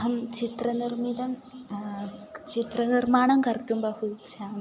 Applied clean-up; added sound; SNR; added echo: none; none; none; none.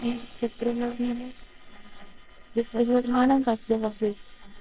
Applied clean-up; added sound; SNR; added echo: neural separator model SepFormer WHAMR!.